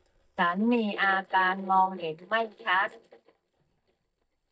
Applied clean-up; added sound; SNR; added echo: neural mask model DeepFilterNet 3.